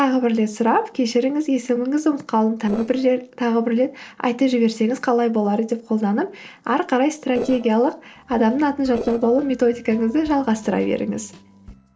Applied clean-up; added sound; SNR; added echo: neural separator model SepFormer DNS4.